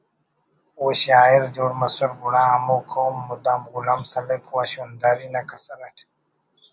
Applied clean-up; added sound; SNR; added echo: none; none; none; none.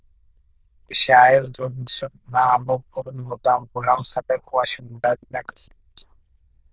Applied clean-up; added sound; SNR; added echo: neural diffusion model UNIVERSE++.